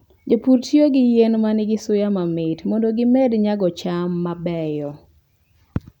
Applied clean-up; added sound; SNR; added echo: none; none; none; none.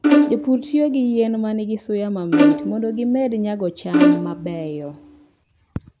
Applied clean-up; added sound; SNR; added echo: none; Bowed string instrument; -2 dB; none.